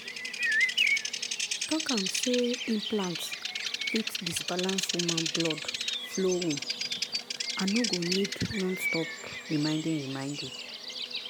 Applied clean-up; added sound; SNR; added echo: none; Bird vocalization, bird call, bird song; 0 dB; none.